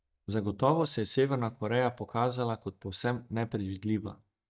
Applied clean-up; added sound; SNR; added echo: neural mask model DeepFilterNet 3.